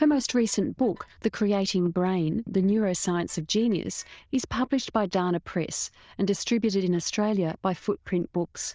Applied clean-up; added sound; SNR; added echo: neural diffusion model UNIVERSE++.